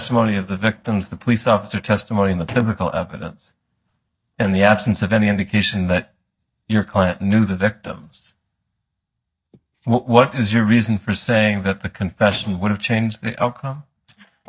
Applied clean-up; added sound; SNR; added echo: neural mask model DeepFilterNet 3.